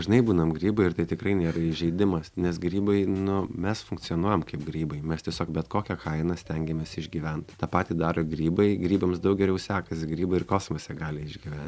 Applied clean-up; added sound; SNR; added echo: none; none; none; none.